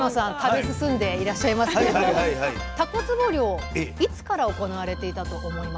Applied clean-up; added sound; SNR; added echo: none; none; none; none.